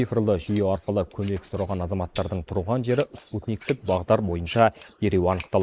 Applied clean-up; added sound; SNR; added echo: neural mask model Resemble Enhance denoiser.